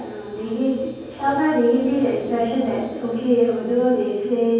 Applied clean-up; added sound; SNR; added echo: none; none; none; reverberation time 1.3 s.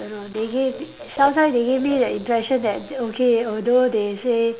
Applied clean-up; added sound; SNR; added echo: none; none; none; none.